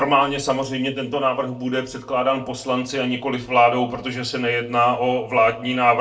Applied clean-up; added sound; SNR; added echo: neural separator model SepFormer DNS4.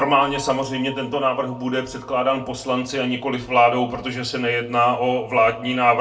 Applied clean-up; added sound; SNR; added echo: none; Bell; 19 dB; reverberation time 0.3 s.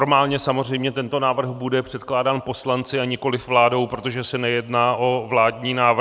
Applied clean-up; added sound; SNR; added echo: none; none; none; none.